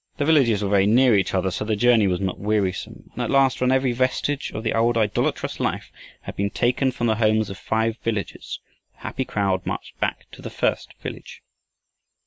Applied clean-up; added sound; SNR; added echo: none; none; none; none.